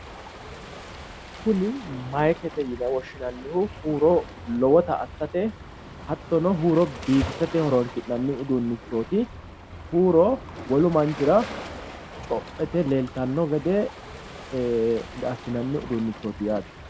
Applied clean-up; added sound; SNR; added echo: none; Waves, surf; 14 dB; none.